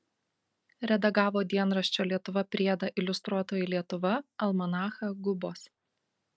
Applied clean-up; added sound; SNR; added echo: none; none; none; none.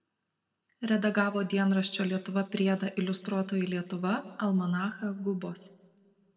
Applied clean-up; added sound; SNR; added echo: none; none; none; reverberation time 1.0 s.